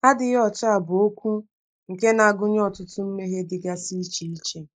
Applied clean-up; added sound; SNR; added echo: neural mask model Resemble Enhance denoiser.